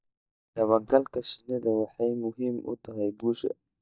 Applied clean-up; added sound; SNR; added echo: neural mask model DeepFilterNet 3.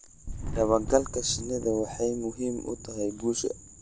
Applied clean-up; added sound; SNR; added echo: none; Thunder; 10 dB; none.